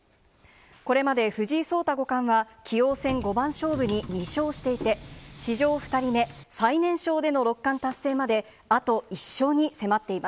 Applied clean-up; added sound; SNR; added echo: none; Subway, metro, underground; 14 dB; none.